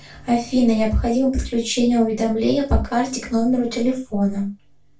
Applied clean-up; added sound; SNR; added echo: none; none; none; reverberation time 0.2 s.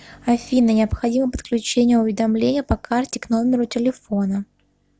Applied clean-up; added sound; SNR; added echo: none; none; none; none.